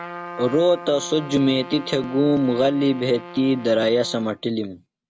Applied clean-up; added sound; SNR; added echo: none; Trumpet; 16 dB; none.